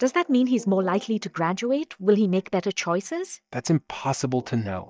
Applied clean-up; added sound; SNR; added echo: neural mask model DeepFilterNet 3.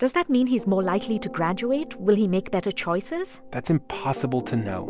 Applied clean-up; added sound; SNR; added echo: none; none; none; none.